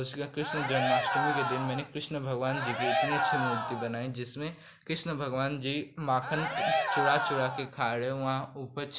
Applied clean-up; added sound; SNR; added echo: none; Cheering; -1 dB; none.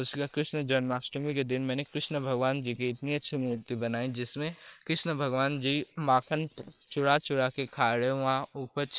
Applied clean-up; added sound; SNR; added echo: neural separator model SepFormer WHAM!.